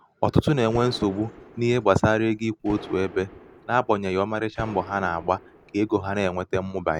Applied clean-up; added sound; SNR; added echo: none; Gunshot, gunfire; 18 dB; none.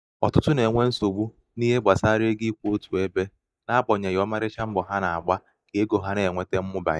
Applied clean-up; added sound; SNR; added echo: neural mask model DeepFilterNet 3.